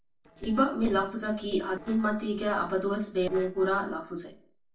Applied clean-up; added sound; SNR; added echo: neural separator model SepFormer DNS4.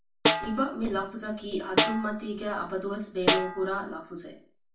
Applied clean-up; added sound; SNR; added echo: none; Snare drum; -1 dB; reverberation time 0.3 s.